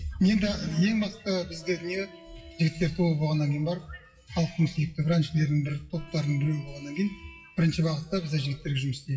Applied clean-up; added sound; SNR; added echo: classical method WPE with log-MMSE.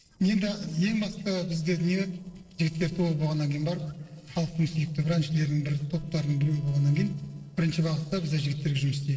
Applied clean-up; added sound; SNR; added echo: neural separator model SepFormer DNS4.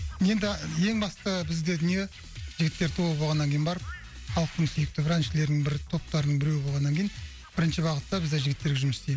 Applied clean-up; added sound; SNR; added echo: none; none; none; none.